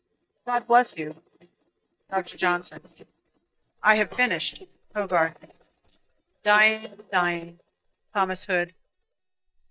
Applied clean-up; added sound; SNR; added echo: neural mask model DeepFilterNet 3.